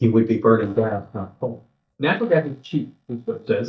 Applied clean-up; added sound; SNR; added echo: neural mask model DeepFilterNet 3.